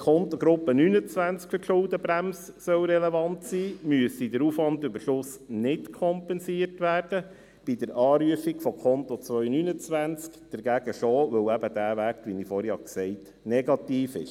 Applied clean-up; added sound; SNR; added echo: none; none; none; none.